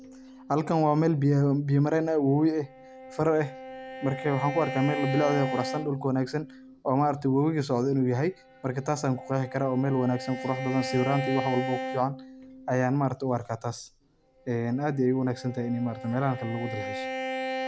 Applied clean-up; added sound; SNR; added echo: none; Bowed string instrument; 10 dB; none.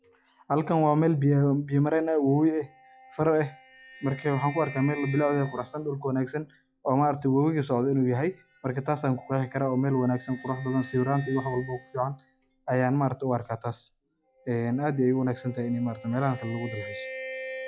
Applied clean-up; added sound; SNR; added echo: classical method log-MMSE.